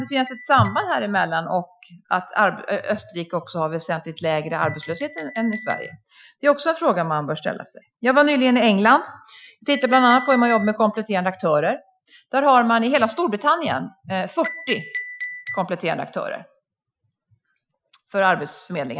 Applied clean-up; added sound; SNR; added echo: classical method Wiener filter.